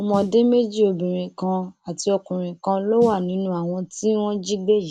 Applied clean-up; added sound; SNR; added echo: none; Snare drum; 18 dB; none.